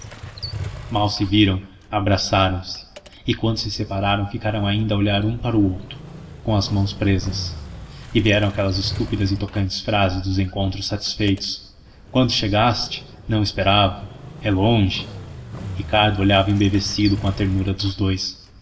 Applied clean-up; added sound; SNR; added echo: none; Motorcycle; 15 dB; reverberation time 0.8 s.